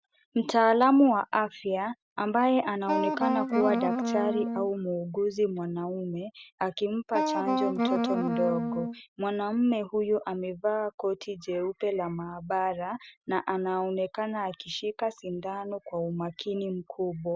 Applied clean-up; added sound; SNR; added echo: none; Wind instrument, woodwind instrument; 0 dB; none.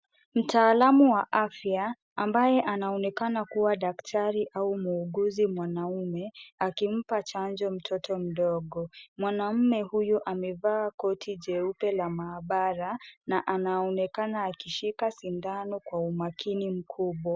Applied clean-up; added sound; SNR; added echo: none; none; none; none.